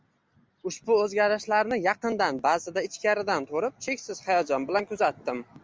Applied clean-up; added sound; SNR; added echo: none; none; none; none.